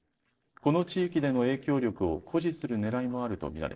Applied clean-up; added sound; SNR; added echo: neural separator model SepFormer DNS4.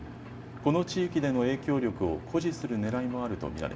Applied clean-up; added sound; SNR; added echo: none; Engine; 13 dB; reverberation time 1.5 s.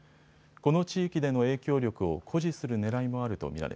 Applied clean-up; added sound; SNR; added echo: none; none; none; none.